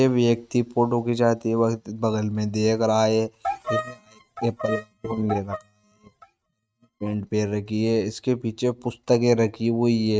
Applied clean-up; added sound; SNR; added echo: neural mask model RNNoise.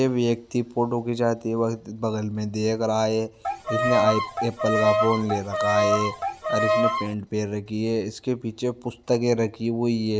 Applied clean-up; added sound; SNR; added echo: none; Bowed string instrument; -1 dB; none.